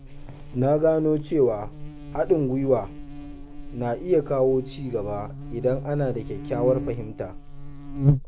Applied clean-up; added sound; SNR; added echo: none; Buzz; 6 dB; none.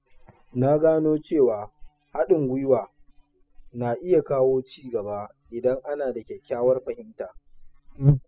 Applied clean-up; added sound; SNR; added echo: classical method spectral subtraction.